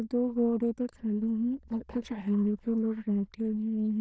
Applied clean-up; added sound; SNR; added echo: neural diffusion model UNIVERSE++.